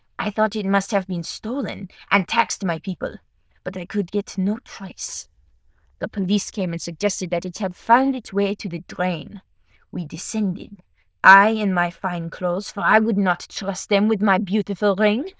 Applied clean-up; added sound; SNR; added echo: neural diffusion model UNIVERSE++.